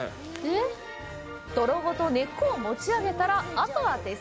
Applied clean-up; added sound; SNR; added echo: none; none; none; none.